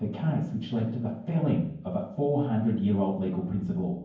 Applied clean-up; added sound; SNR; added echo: none; none; none; reverberation time 0.9 s.